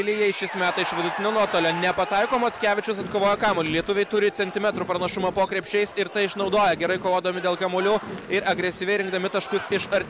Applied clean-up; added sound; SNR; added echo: none; Typing; 18 dB; none.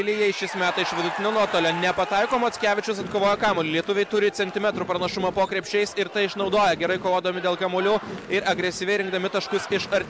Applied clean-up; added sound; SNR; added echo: none; none; none; none.